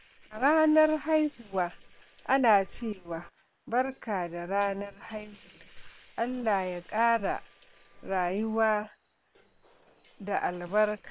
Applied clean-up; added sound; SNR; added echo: neural separator model SepFormer WHAM!.